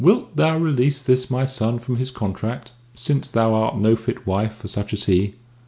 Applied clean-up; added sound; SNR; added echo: none; none; none; none.